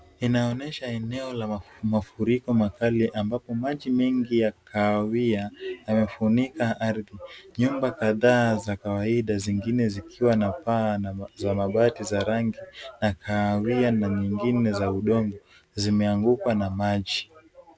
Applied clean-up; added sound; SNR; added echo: none; none; none; none.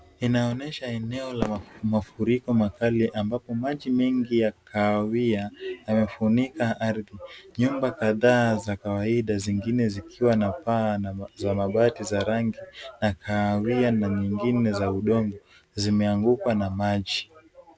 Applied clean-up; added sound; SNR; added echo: none; Fireworks; 15 dB; none.